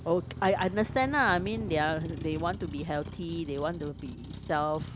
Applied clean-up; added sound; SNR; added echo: none; Motor vehicle (road); 10 dB; none.